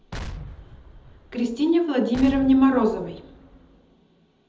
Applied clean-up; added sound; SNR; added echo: none; Explosion; 15 dB; reverberation time 0.8 s.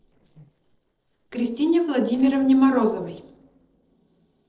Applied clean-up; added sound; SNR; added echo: neural separator model SepFormer DNS4.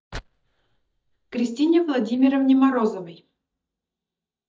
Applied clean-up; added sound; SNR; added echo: neural mask model DeepFilterNet 3.